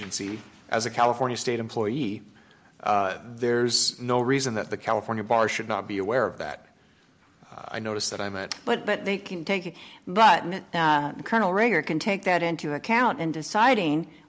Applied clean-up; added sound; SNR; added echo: none; none; none; none.